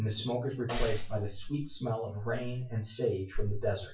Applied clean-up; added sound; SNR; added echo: classical method WPE with log-MMSE.